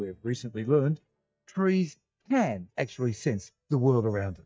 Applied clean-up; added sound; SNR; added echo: neural mask model DeepFilterNet 3.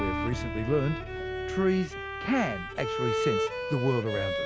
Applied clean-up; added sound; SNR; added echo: none; Bowed string instrument; 3 dB; none.